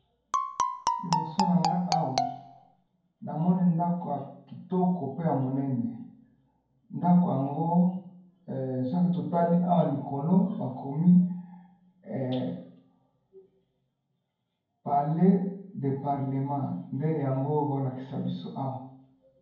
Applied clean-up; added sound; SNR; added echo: none; Marimba, xylophone; 2 dB; reverberation time 0.9 s.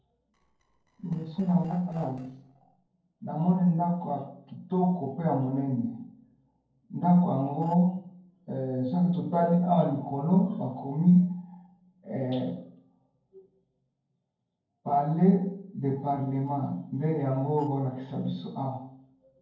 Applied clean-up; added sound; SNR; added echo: neural separator model SepFormer DNS4.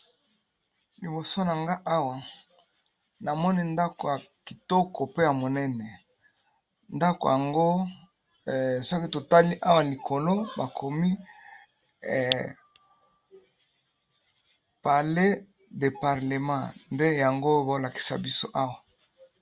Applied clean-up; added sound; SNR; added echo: none; none; none; none.